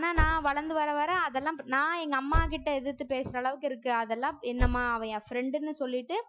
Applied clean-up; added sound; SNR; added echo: classical method Wiener filter.